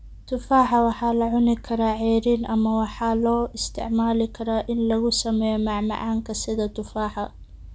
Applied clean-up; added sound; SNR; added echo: none; none; none; none.